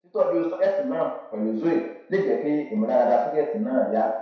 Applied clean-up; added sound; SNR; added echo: none; none; none; reverberation time 0.7 s.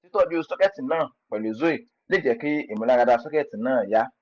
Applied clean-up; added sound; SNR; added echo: none; none; none; none.